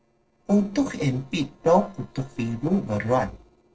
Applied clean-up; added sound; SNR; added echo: neural separator model SepFormer DNS4.